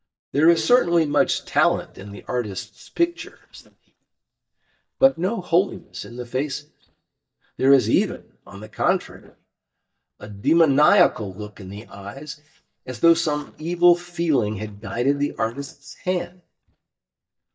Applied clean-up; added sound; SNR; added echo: neural mask model DeepFilterNet 3.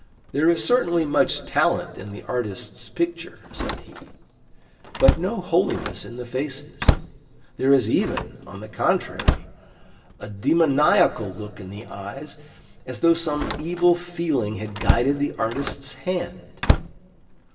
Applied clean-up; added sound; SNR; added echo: none; Slam; 5 dB; reverberation time 2.9 s.